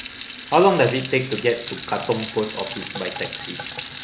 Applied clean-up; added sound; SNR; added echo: none; Sink (filling or washing) / Water tap, faucet; 11 dB; none.